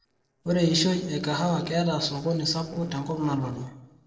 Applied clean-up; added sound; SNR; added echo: neural separator model SepFormer DNS4.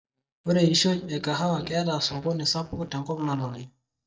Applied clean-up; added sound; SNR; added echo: neural mask model DeepFilterNet 3.